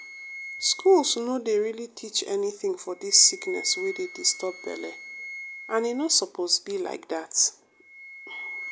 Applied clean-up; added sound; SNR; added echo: none; Wind instrument, woodwind instrument; 15 dB; none.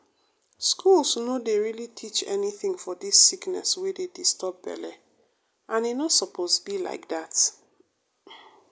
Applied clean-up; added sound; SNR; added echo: none; none; none; none.